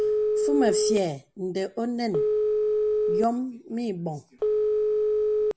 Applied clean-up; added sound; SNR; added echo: none; Telephone; -4 dB; none.